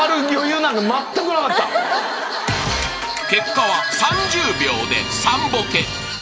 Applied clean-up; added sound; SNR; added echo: none; Bell; 15 dB; reverberation time 0.4 s.